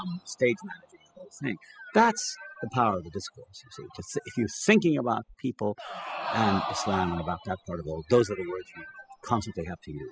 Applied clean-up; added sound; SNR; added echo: classical method spectral subtraction.